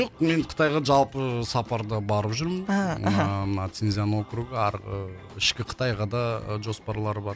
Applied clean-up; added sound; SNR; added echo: none; none; none; none.